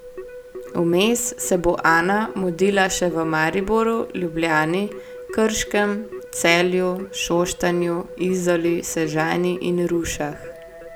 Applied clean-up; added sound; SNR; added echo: none; Keyboard (musical); 15 dB; none.